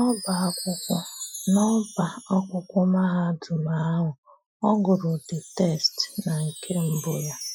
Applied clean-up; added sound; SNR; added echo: classical method Wiener filter.